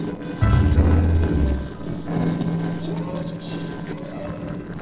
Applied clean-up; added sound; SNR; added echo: neural separator model SepFormer DNS4.